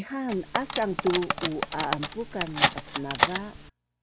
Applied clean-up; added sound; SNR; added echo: none; Cutlery, silverware; -2 dB; none.